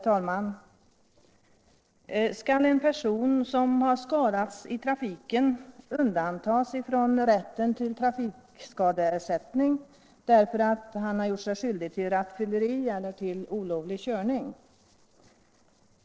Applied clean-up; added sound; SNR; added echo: neural separator model SepFormer DNS4.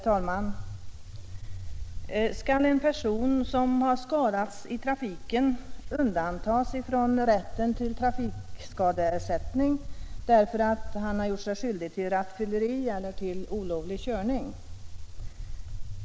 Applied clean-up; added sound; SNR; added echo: none; Walk, footsteps; 7 dB; none.